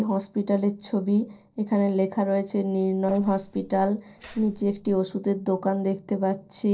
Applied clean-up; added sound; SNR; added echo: neural separator model SepFormer DNS4.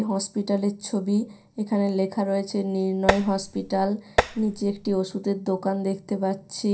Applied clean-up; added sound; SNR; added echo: none; Tap; 2 dB; reverberation time 0.3 s.